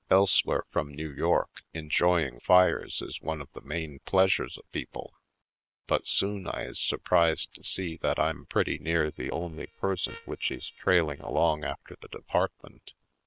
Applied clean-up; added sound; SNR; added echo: neural separator model SepFormer WHAM!.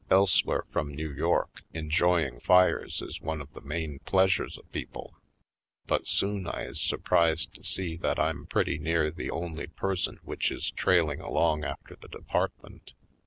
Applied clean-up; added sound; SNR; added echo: none; none; none; none.